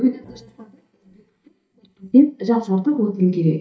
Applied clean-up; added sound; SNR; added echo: neural mask model DeepFilterNet 3.